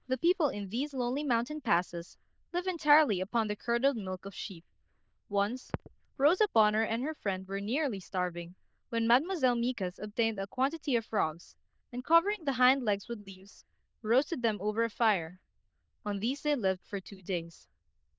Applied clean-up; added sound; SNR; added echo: neural diffusion model UNIVERSE++.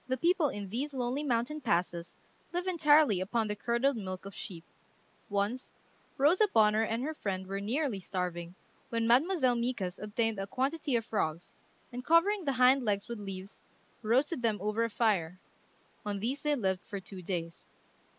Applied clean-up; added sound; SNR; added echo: none; none; none; none.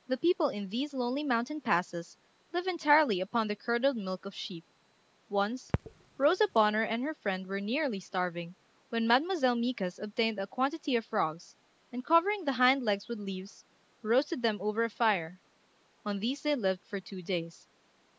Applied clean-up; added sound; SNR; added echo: none; Crackle; 11 dB; none.